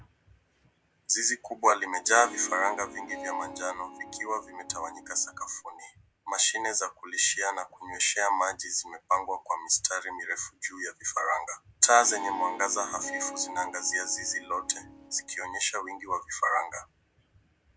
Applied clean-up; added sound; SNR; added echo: none; Harp; 14 dB; none.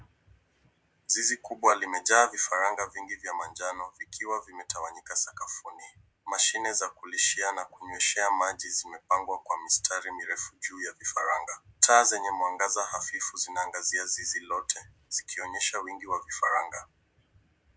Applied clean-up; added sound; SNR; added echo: none; none; none; none.